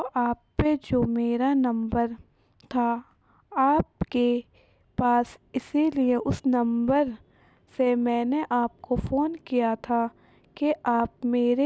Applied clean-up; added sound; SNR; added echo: none; none; none; none.